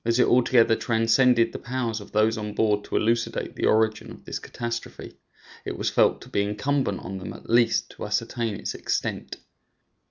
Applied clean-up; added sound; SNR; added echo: none; none; none; none.